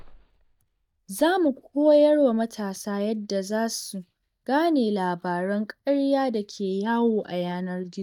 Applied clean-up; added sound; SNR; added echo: neural mask model DeepFilterNet 3.